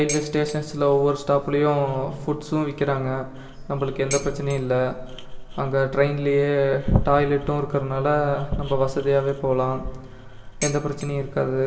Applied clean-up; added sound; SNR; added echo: none; Dishes, pots, and pans; 13 dB; reverberation time 1.3 s.